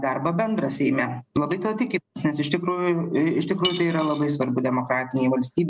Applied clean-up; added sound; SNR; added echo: none; Cutlery, silverware / Dishes, pots, and pans; 8 dB; none.